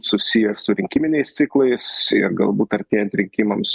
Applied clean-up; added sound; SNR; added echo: none; none; none; none.